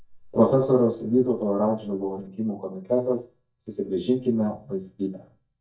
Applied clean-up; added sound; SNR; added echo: neural mask model DeepFilterNet 3.